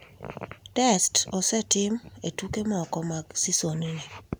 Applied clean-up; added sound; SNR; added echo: none; none; none; none.